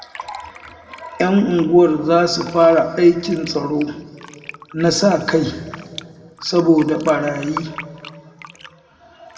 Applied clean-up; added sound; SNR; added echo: none; Fill (with liquid); 19 dB; reverberation time 1.8 s.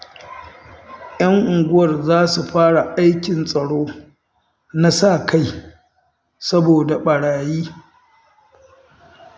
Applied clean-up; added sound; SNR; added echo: none; none; none; none.